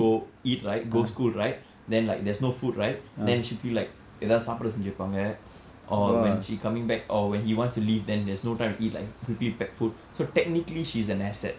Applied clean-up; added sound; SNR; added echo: none; none; none; none.